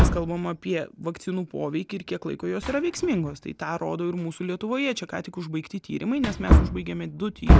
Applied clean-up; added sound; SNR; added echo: none; Wood; -3 dB; none.